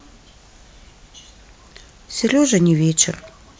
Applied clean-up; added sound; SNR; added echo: none; none; none; none.